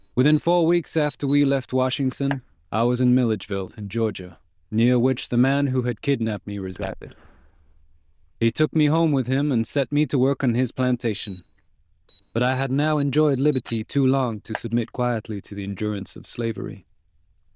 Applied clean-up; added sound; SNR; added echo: neural diffusion model UNIVERSE++.